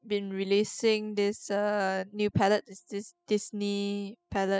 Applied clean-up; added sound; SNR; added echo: classical method spectral subtraction.